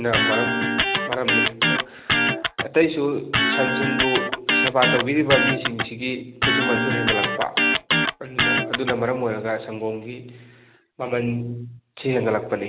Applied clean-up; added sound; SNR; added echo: none; Electric guitar; -4 dB; none.